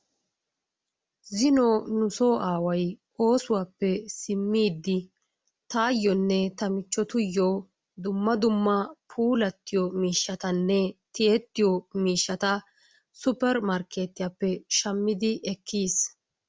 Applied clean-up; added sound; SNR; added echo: none; none; none; none.